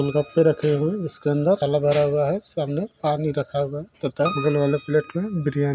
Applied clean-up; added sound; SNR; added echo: none; Keyboard (musical); 17 dB; none.